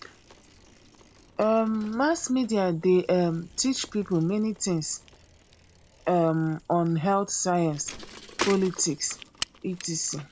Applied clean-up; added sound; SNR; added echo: none; Bicycle; 16 dB; none.